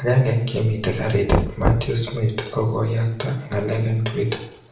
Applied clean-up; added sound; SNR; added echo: none; Knock; 5 dB; reverberation time 0.7 s.